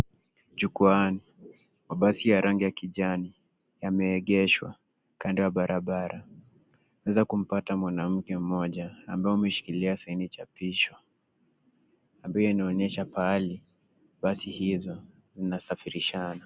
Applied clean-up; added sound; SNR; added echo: none; none; none; none.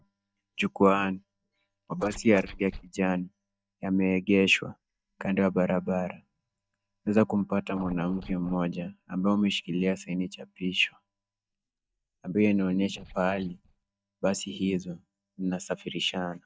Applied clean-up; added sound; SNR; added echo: neural mask model DeepFilterNet 3.